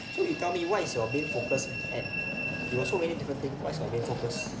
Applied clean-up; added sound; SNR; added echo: none; Train; 3 dB; none.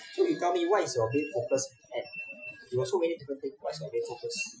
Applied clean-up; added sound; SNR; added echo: classical method Wiener filter.